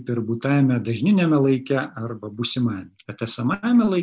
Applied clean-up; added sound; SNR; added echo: none; none; none; none.